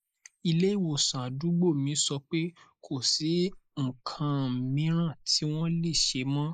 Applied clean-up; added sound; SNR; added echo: neural mask model Resemble Enhance denoiser.